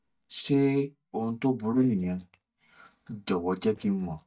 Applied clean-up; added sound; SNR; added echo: neural mask model DeepFilterNet 3.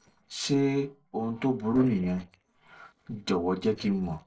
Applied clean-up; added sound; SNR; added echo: neural separator model SepFormer DNS4.